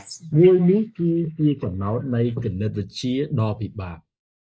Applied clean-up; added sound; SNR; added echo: neural mask model Resemble Enhance denoiser.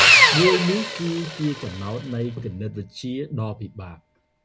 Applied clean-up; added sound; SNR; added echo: none; Sawing; -4 dB; none.